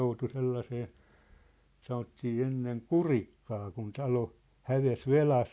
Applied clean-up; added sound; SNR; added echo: none; none; none; none.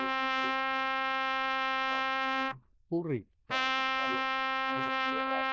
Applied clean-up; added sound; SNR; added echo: neural diffusion model UNIVERSE++.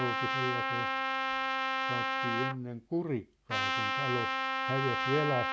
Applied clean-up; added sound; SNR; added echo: none; Trumpet; -4 dB; none.